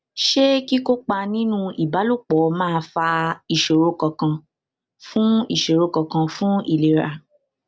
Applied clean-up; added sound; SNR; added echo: none; none; none; none.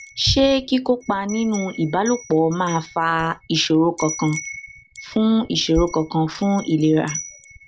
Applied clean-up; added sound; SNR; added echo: none; Wind chime; 14 dB; none.